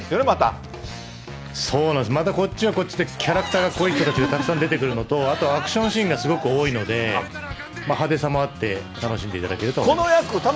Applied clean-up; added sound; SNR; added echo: none; none; none; none.